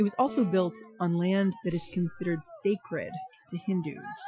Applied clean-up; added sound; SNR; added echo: classical method Wiener filter.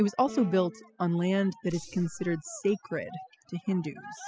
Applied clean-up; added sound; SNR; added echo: classical method spectral subtraction.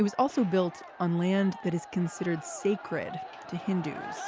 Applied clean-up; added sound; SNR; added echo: none; none; none; none.